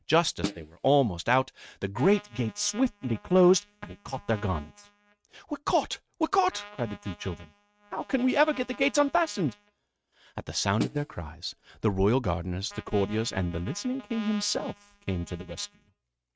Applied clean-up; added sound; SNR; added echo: neural mask model RNNoise.